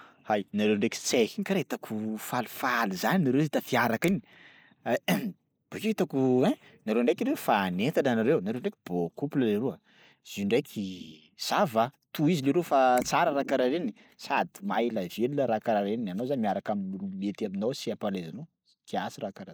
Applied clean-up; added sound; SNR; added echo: neural mask model Resemble Enhance denoiser.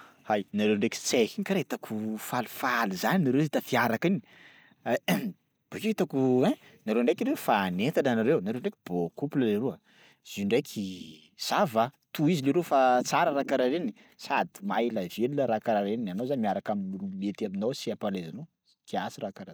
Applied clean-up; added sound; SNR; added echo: none; none; none; none.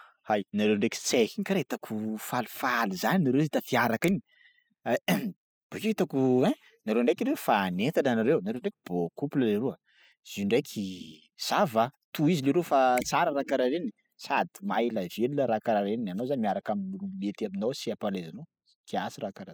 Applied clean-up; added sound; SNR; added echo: classical method spectral subtraction.